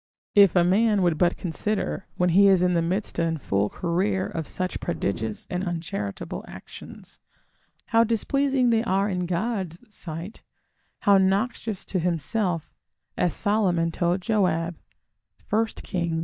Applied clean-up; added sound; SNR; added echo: neural mask model DeepFilterNet 3.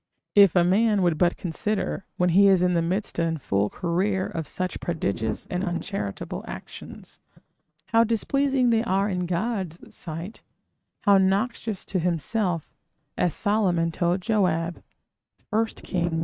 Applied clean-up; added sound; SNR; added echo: neural mask model RNNoise.